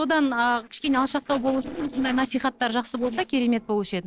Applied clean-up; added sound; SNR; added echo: neural separator model SepFormer DNS4.